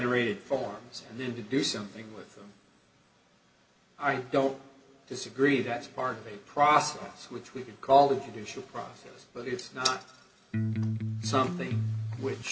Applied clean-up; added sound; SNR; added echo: none; Electric guitar; 1 dB; reverberation time 0.8 s.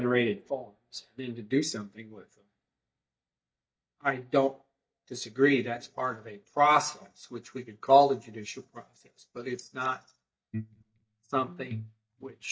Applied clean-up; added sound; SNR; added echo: neural mask model DeepFilterNet 3.